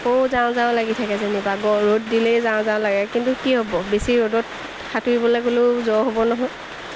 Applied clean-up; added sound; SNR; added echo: none; none; none; none.